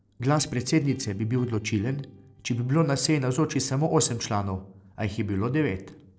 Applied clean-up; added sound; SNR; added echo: neural separator model SepFormer DNS4.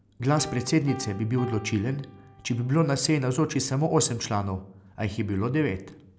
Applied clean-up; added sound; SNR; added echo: none; Piano; 20 dB; none.